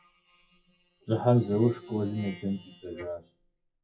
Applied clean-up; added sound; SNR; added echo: classical method WPE with log-MMSE.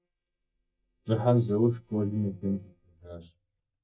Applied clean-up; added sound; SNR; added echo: neural mask model DeepFilterNet 3.